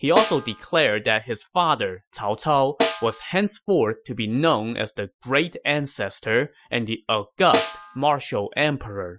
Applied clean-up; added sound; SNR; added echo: classical method Wiener filter.